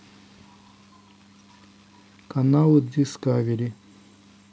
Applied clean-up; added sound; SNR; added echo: none; none; none; none.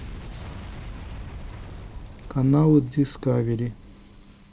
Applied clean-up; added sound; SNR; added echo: none; Boom; 13 dB; none.